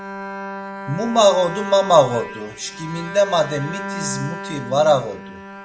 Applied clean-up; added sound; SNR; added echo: none; Bowed string instrument; 11 dB; none.